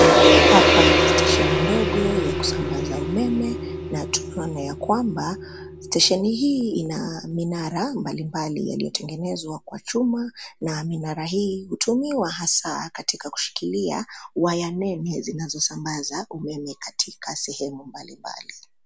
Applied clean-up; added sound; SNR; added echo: none; Gong; -1 dB; none.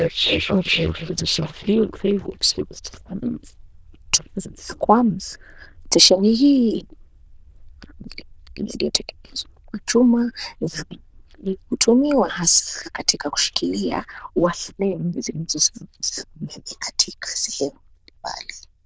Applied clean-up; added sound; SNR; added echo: neural diffusion model UNIVERSE++.